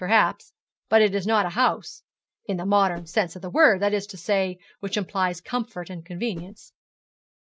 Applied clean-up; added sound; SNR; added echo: neural mask model RNNoise.